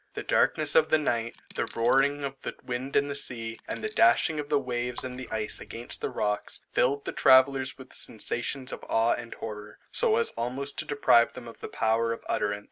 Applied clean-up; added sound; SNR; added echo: none; Coin (dropping) + Water / Splash, splatter; 19 dB; none.